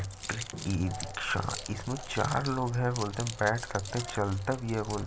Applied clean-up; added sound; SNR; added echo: none; Keys jangling; 12 dB; none.